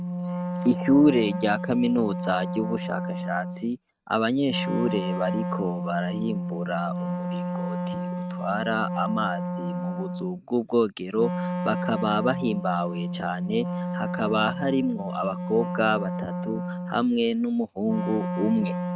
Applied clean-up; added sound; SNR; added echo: neural mask model RNNoise.